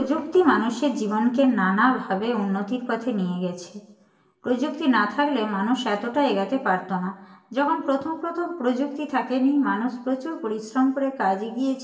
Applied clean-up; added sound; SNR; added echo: none; none; none; reverberation time 0.7 s.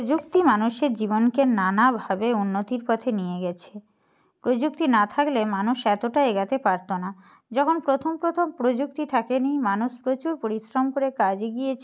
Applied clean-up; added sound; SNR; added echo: none; none; none; none.